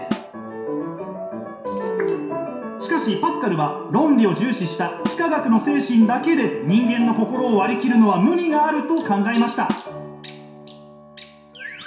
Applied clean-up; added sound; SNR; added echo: none; Snare drum; 15 dB; reverberation time 0.7 s.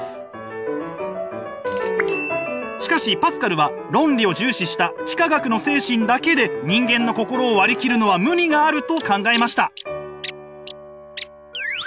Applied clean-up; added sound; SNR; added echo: none; none; none; none.